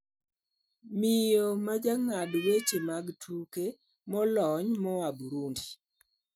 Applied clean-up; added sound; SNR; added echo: none; Cat; 14 dB; none.